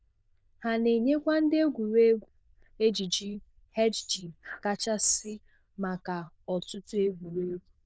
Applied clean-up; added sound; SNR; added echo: neural diffusion model UNIVERSE++.